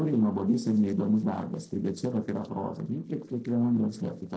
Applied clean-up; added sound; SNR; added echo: neural separator model SepFormer DNS4.